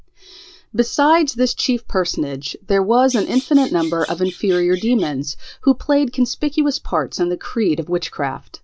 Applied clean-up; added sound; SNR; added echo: none; Bird vocalization, bird call, bird song; 19 dB; none.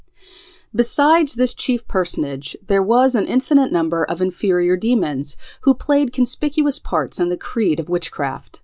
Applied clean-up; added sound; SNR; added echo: none; none; none; none.